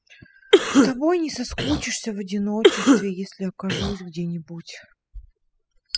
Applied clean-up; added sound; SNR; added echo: classical method spectral subtraction.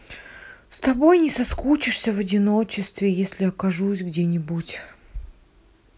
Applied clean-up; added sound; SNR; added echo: none; none; none; none.